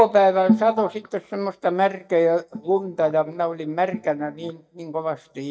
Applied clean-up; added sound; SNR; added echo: neural mask model DeepFilterNet 3.